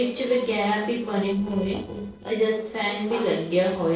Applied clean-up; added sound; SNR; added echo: neural separator model SepFormer DNS4.